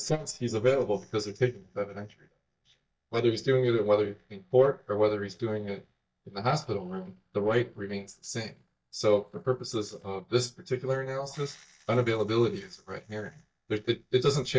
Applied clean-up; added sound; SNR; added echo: neural mask model DeepFilterNet 3.